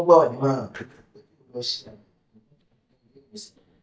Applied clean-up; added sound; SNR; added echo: neural mask model DeepFilterNet 3.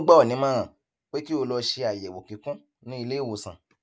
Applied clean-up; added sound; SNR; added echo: none; none; none; none.